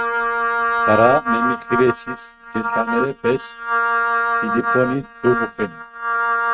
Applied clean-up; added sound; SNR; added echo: neural mask model RNNoise.